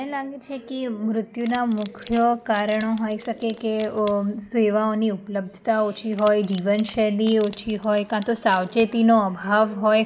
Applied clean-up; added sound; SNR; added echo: none; Wood; 16 dB; none.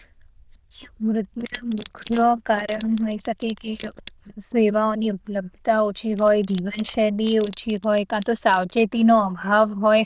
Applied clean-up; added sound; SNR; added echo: neural diffusion model UNIVERSE++.